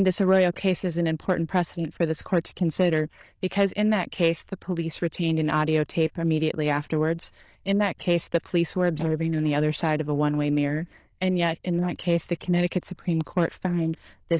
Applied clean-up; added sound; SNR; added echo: neural diffusion model UNIVERSE++.